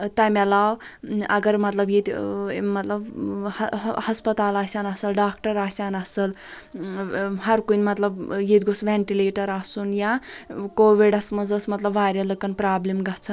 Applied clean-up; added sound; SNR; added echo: none; none; none; none.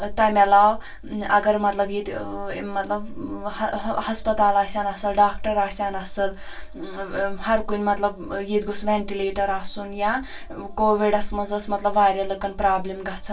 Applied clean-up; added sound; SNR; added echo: none; none; none; reverberation time 0.2 s.